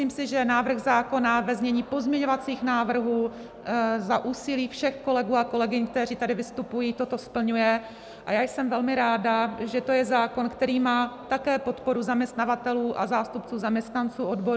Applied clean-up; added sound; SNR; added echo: none; none; none; none.